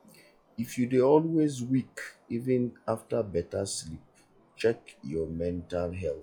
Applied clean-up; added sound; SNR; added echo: classical method log-MMSE.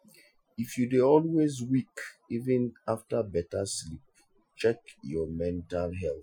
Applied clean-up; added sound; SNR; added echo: classical method Wiener filter.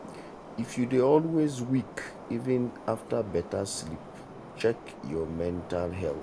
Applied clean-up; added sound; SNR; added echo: none; Subway, metro, underground; 14 dB; none.